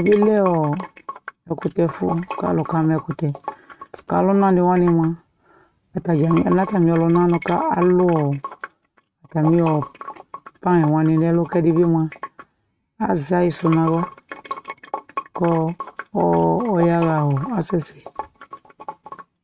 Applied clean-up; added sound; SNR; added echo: neural mask model RNNoise.